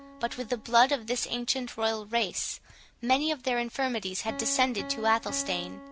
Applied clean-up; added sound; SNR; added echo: none; Piano; 16 dB; none.